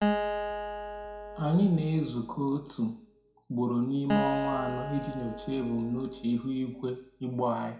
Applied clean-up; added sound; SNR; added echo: none; Acoustic guitar; 5 dB; reverberation time 0.5 s.